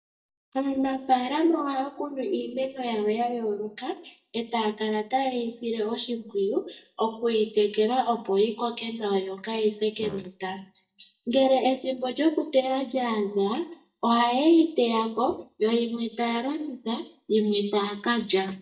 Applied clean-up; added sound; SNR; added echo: neural mask model DeepFilterNet 3.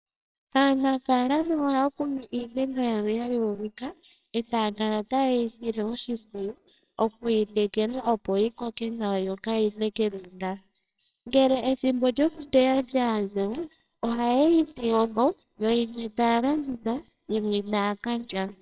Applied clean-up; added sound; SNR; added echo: neural separator model SepFormer WHAMR!.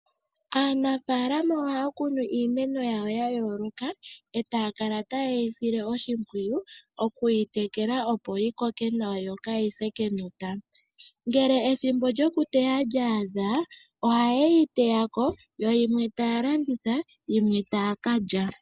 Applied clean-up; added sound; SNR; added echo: none; none; none; none.